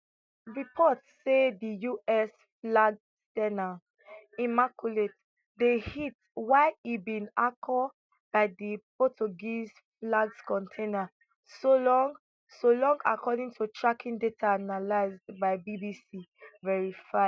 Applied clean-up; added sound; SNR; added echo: none; none; none; none.